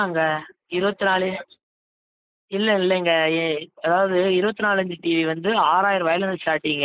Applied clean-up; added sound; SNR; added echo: neural mask model Resemble Enhance denoiser.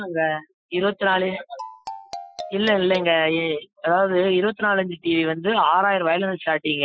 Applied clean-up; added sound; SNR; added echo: classical method Wiener filter.